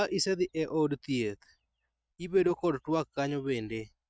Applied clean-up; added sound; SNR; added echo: neural mask model RNNoise.